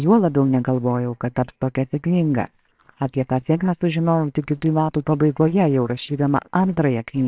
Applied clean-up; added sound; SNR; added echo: neural separator model SepFormer WHAMR!.